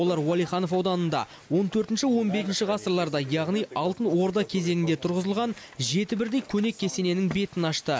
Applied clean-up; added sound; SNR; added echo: none; none; none; none.